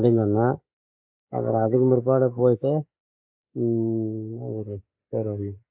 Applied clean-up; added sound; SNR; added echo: neural mask model Resemble Enhance denoiser.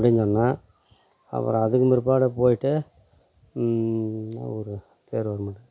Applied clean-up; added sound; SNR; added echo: none; none; none; none.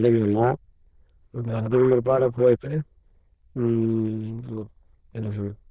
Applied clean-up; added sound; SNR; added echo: neural diffusion model UNIVERSE++.